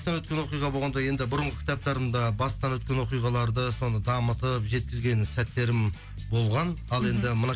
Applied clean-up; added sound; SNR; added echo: none; none; none; none.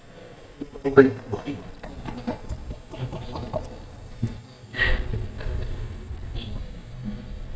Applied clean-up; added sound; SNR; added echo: neural mask model DeepFilterNet 3.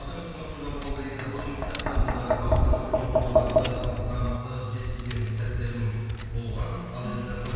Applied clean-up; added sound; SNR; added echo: none; Tap; -4 dB; reverberation time 1.9 s.